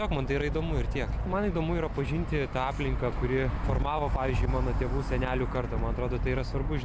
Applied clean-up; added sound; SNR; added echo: none; none; none; none.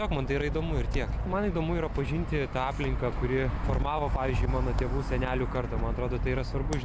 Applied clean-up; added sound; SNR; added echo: none; Hands; 16 dB; none.